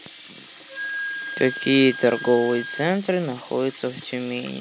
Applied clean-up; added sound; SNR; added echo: none; Wind instrument, woodwind instrument; 12 dB; none.